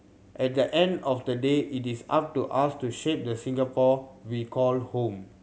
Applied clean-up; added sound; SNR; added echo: none; none; none; none.